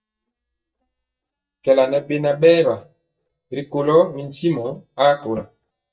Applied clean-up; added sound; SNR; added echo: neural mask model DeepFilterNet 3.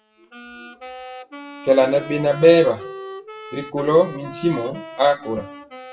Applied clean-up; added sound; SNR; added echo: classical method WPE with log-MMSE.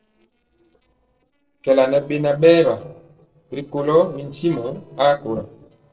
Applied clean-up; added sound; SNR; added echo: neural separator model SepFormer DNS4.